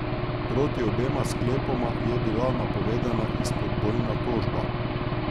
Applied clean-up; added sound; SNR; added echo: none; Engine / Aircraft; -3 dB; none.